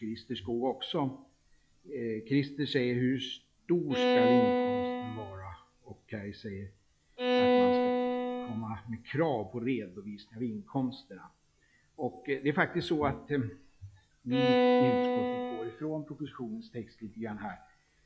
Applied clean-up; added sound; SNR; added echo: classical method log-MMSE.